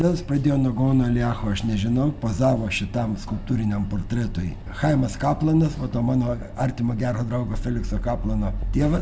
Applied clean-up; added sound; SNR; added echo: none; none; none; none.